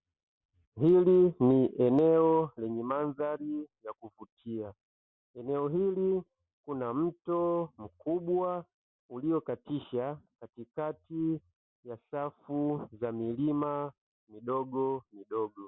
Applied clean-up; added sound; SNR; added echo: none; none; none; none.